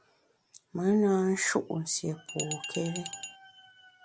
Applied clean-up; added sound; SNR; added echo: none; Glass; 8 dB; none.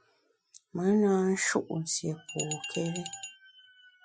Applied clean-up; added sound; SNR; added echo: classical method Wiener filter.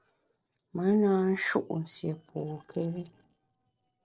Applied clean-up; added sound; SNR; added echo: neural separator model SepFormer DNS4.